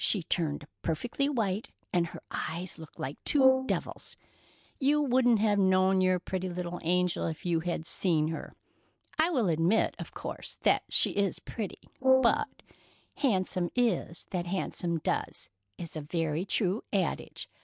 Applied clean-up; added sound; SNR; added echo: none; Brass instrument; 2 dB; none.